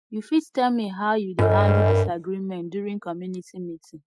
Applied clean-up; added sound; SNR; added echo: neural mask model RNNoise.